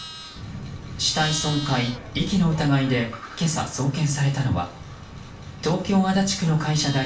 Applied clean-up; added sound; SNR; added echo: none; Livestock, farm animals, working animals; 16 dB; reverberation time 0.3 s.